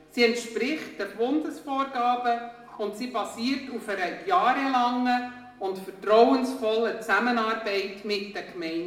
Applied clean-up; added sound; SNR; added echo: none; none; none; reverberation time 0.7 s.